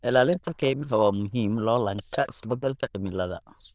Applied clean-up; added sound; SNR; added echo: neural diffusion model UNIVERSE++.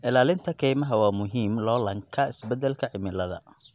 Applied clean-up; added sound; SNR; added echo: none; none; none; none.